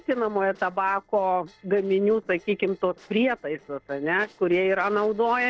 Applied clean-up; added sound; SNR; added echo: neural separator model SepFormer DNS4.